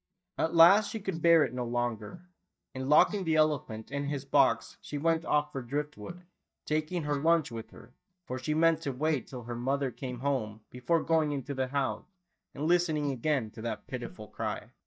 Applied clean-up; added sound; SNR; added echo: neural mask model DeepFilterNet 3.